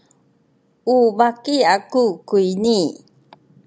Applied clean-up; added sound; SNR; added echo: none; none; none; none.